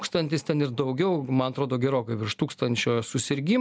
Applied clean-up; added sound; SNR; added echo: none; none; none; none.